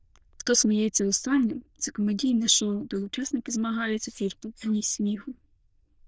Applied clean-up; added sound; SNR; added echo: neural diffusion model UNIVERSE++.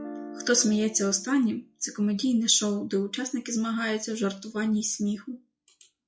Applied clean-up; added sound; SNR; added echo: classical method log-MMSE.